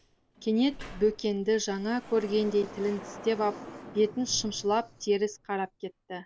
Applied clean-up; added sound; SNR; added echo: none; Sliding door; 17 dB; none.